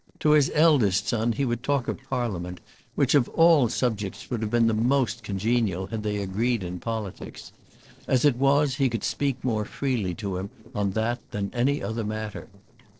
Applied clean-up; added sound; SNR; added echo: neural separator model SepFormer DNS4.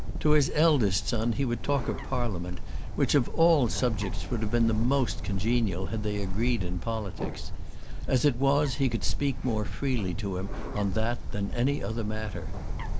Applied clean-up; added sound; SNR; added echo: none; Bird; 0 dB; none.